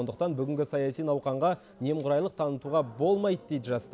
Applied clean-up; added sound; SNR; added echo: none; none; none; none.